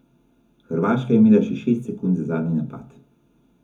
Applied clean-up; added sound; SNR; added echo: none; none; none; reverberation time 0.3 s.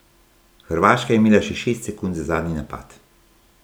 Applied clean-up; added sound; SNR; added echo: none; none; none; none.